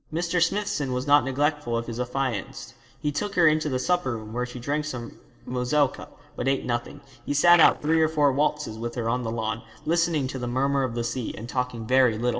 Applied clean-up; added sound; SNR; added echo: neural separator model SepFormer DNS4.